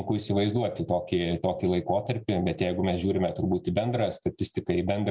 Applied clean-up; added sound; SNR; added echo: none; none; none; none.